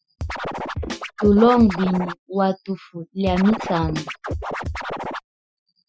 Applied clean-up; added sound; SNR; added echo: classical method Wiener filter.